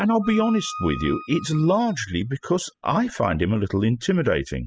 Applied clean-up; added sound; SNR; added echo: classical method spectral subtraction.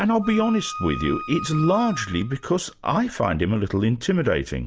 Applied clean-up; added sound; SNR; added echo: none; Wind instrument, woodwind instrument; 11 dB; none.